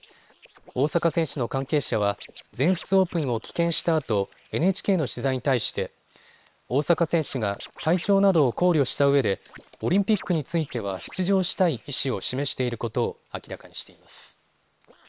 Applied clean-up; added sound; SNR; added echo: neural separator model SepFormer WHAM!.